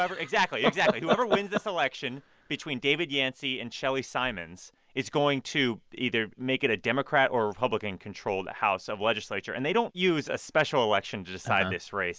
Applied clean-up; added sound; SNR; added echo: none; none; none; none.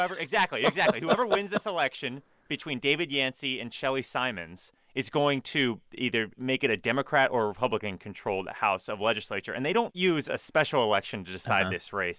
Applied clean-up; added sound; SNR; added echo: neural mask model Resemble Enhance denoiser.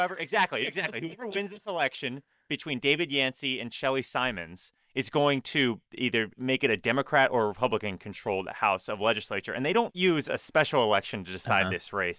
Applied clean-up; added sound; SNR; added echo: neural mask model DeepFilterNet 3.